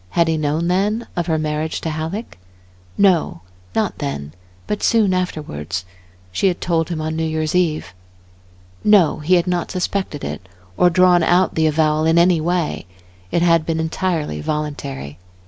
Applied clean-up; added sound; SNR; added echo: none; none; none; none.